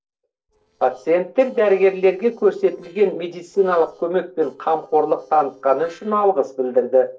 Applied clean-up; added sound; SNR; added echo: neural separator model SepFormer DNS4.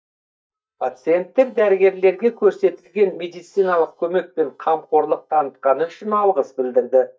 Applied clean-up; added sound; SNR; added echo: neural mask model DeepFilterNet 3.